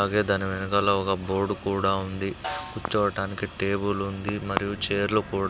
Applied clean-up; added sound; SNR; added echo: none; Snare drum; 16 dB; none.